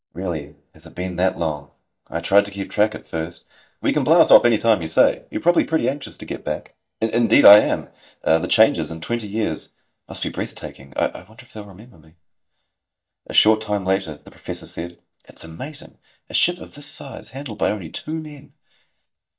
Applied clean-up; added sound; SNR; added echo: neural mask model DeepFilterNet 3.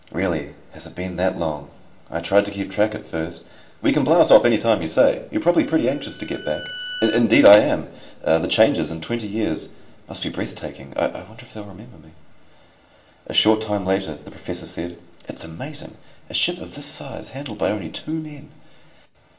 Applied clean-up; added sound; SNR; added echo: none; Bowed string instrument; 14 dB; reverberation time 0.6 s.